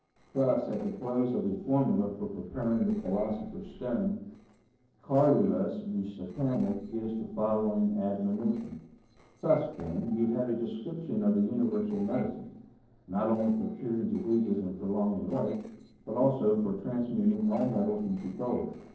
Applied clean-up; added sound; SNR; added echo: neural separator model SepFormer DNS4.